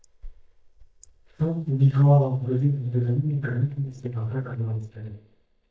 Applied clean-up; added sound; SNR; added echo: neural mask model DeepFilterNet 3.